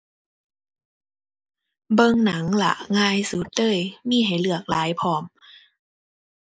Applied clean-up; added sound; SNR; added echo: neural mask model Resemble Enhance denoiser.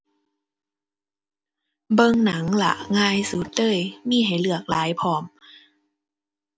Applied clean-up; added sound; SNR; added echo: none; Printer; 18 dB; none.